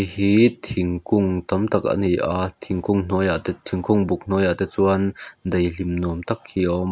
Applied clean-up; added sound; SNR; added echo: none; none; none; none.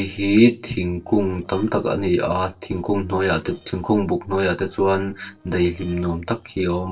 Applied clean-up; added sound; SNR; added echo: neural separator model SepFormer DNS4.